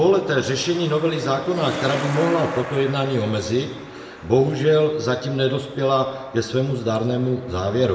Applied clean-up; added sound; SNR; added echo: none; Truck; 14 dB; reverberation time 0.9 s.